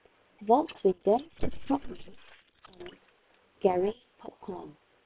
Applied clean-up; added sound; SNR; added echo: neural separator model SepFormer WHAM!.